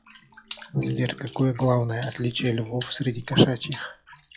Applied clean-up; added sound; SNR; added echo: classical method log-MMSE.